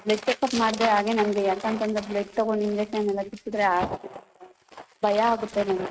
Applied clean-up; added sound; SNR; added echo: neural mask model RNNoise.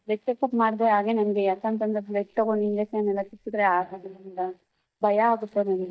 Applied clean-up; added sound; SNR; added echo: neural mask model DeepFilterNet 3.